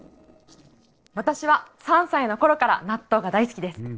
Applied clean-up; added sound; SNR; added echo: neural separator model SepFormer DNS4.